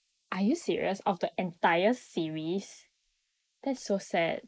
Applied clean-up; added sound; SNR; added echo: neural mask model Resemble Enhance denoiser.